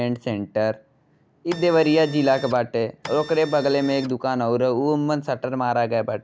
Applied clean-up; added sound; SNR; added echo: none; Printer; 16 dB; none.